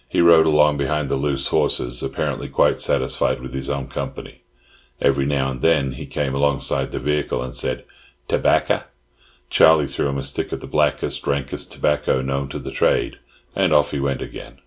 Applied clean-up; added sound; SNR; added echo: none; none; none; none.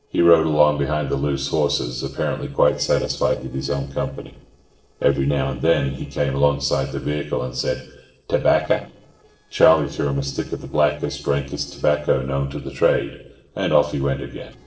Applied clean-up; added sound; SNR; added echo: neural separator model SepFormer DNS4.